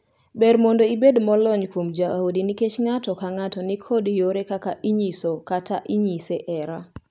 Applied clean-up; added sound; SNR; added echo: none; none; none; none.